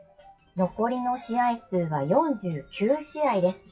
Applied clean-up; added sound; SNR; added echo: classical method WPE with log-MMSE.